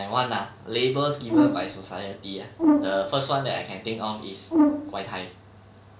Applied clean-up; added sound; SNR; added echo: none; Brass instrument; -5 dB; none.